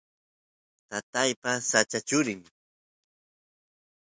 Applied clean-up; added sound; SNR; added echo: none; none; none; none.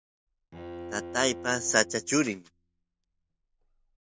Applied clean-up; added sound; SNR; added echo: none; Bowed string instrument; 13 dB; none.